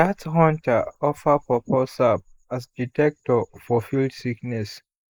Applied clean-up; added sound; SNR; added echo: neural mask model Resemble Enhance denoiser.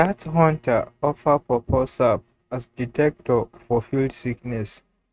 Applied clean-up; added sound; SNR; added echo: neural mask model RNNoise.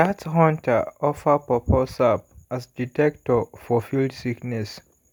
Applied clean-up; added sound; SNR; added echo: none; none; none; none.